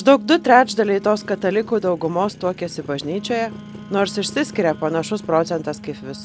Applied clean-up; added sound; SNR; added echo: none; Wind instrument, woodwind instrument + Motorcycle; 17 dB; none.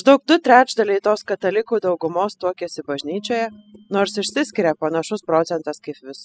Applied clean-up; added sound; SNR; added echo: classical method spectral subtraction.